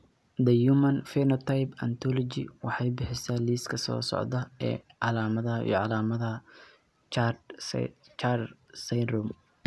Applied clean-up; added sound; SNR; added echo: none; none; none; none.